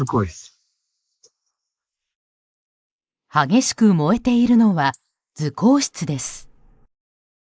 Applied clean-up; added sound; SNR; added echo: neural mask model Resemble Enhance denoiser.